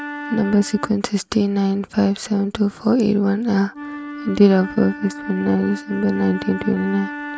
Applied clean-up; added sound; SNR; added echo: neural mask model RNNoise.